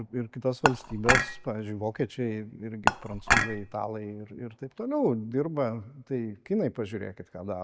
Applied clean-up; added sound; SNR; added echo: none; Dishes, pots, and pans / Chink, clink; -4 dB; none.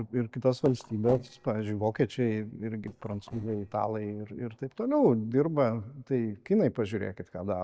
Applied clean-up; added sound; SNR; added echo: neural separator model SepFormer DNS4.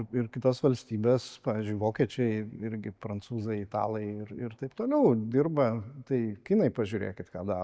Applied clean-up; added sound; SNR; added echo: none; none; none; none.